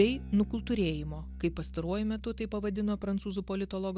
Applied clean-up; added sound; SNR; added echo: none; Bass guitar; 12 dB; none.